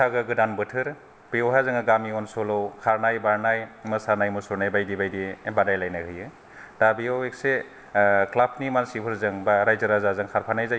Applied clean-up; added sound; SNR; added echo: none; none; none; none.